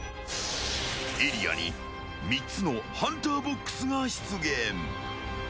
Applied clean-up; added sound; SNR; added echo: none; none; none; none.